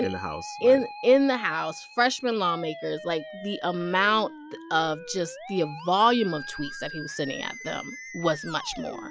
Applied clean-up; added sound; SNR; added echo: classical method log-MMSE.